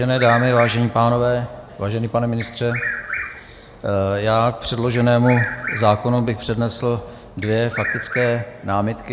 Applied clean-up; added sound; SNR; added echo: none; Bird vocalization, bird call, bird song; 11 dB; none.